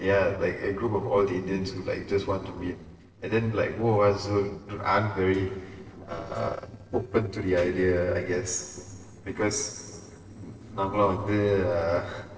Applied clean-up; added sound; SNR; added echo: neural separator model SepFormer DNS4.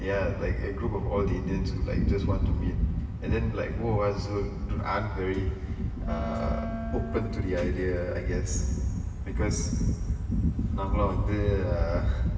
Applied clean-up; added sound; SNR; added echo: none; Wind instrument, woodwind instrument; 9 dB; reverberation time 2.0 s.